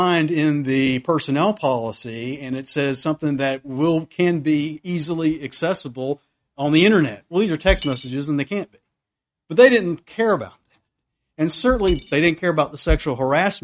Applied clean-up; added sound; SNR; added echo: neural mask model RNNoise.